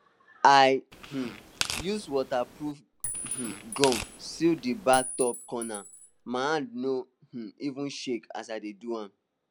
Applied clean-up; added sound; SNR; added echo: none; Chink, clink + Tearing; 9 dB; none.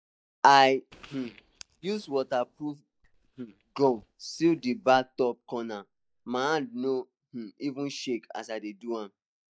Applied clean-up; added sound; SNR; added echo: neural mask model DeepFilterNet 3.